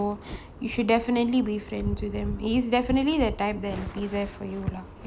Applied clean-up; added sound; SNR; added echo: none; none; none; none.